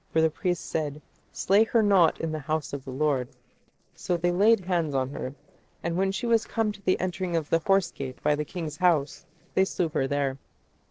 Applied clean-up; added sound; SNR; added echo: neural separator model SepFormer DNS4.